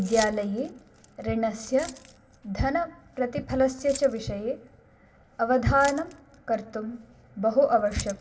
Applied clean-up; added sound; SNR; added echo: none; Keys jangling; 19 dB; reverberation time 0.7 s.